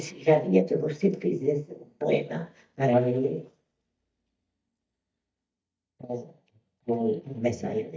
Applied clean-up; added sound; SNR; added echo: neural mask model DeepFilterNet 3.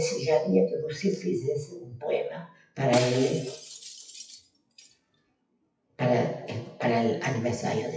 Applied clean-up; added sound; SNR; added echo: classical method WPE with log-MMSE.